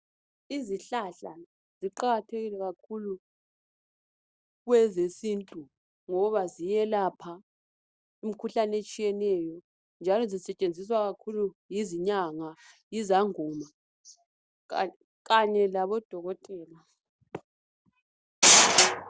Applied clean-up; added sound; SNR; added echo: none; none; none; none.